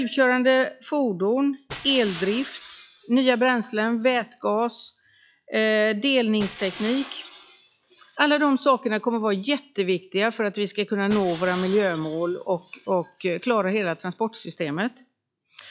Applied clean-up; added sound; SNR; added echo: classical method log-MMSE.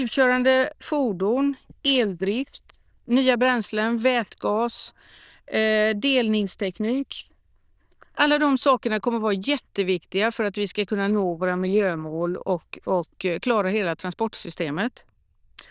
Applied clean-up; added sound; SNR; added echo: neural diffusion model UNIVERSE++.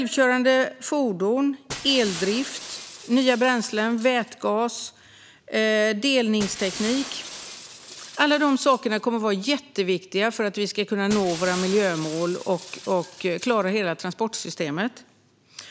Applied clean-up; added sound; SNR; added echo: none; Shatter; 16 dB; none.